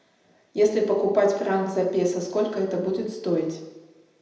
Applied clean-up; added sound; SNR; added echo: none; none; none; reverberation time 0.8 s.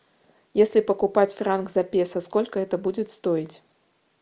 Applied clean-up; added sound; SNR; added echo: none; none; none; none.